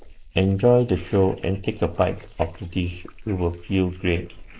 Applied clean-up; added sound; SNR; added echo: neural mask model Resemble Enhance denoiser.